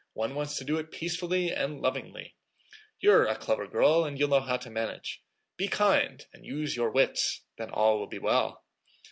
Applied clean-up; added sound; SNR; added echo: none; none; none; none.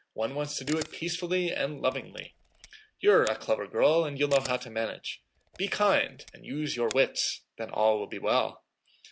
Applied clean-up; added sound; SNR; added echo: none; Camera; 18 dB; none.